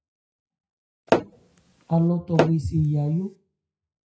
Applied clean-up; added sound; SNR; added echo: classical method WPE with log-MMSE.